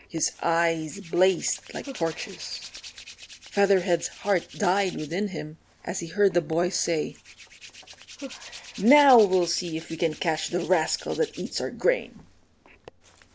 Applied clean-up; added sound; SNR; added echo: none; Hands; 19 dB; none.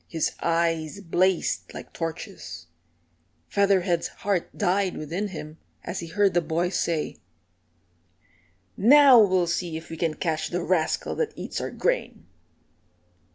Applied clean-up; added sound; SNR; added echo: none; none; none; none.